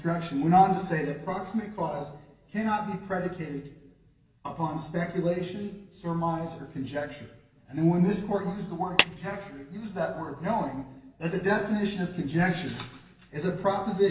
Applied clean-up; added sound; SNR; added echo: none; Clapping; 2 dB; reverberation time 0.9 s.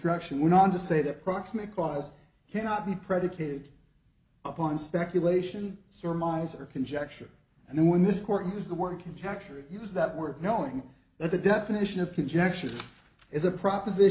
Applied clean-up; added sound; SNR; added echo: none; none; none; none.